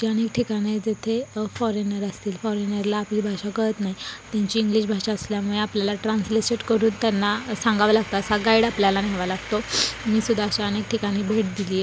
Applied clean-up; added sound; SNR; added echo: none; none; none; none.